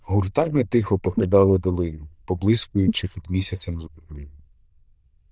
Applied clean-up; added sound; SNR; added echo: neural diffusion model UNIVERSE++.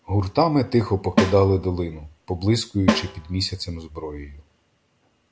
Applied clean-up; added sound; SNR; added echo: none; Snare drum; 4 dB; none.